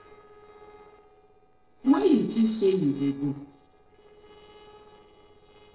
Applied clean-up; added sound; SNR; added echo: neural separator model SepFormer DNS4.